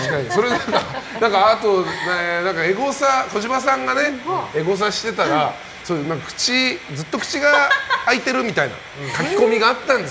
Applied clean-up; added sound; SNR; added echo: none; Frying (food); 18 dB; none.